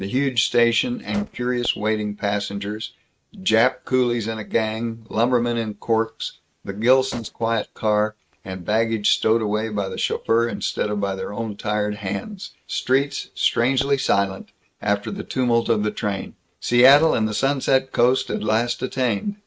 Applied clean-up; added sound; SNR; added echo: neural mask model RNNoise.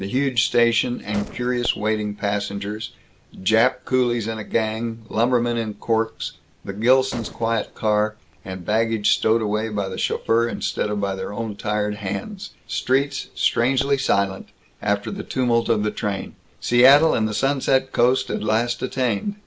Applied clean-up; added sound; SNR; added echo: none; Gunshot, gunfire + Explosion; 19 dB; none.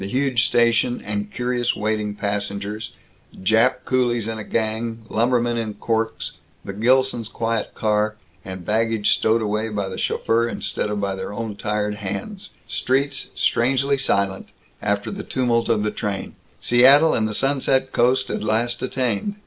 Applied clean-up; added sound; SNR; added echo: none; none; none; none.